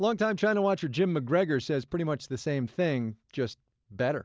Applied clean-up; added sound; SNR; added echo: none; none; none; none.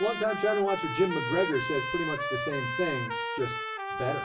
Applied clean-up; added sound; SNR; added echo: none; Trumpet; 3 dB; reverberation time 0.3 s.